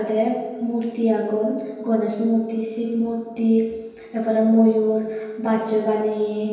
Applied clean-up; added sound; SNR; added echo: none; none; none; reverberation time 1.2 s.